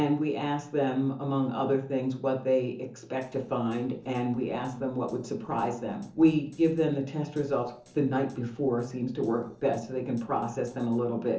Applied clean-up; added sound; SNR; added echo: neural separator model SepFormer DNS4.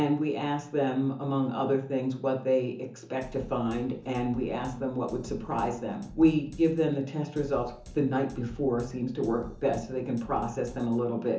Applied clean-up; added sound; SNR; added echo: none; Drum kit; 18 dB; reverberation time 0.8 s.